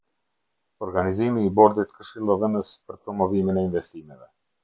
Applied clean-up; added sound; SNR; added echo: none; none; none; none.